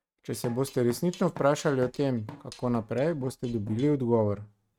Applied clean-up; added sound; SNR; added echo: neural mask model RNNoise.